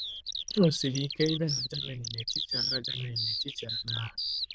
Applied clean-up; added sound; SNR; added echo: neural diffusion model UNIVERSE++.